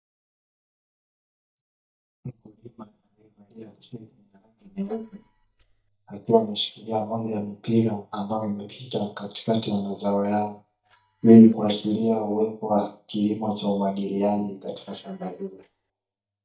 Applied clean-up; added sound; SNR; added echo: neural mask model DeepFilterNet 3.